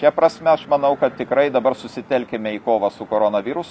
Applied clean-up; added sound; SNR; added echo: none; none; none; none.